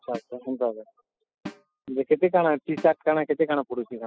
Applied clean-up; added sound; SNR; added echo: classical method spectral subtraction.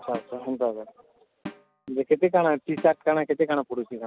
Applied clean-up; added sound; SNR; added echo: none; Snare drum; 20 dB; none.